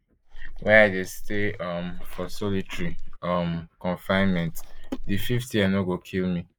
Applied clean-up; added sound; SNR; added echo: neural mask model Resemble Enhance denoiser.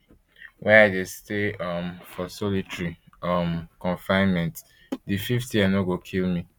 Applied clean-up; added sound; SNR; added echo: none; none; none; none.